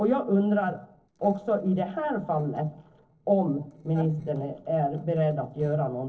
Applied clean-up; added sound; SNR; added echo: neural separator model SepFormer DNS4.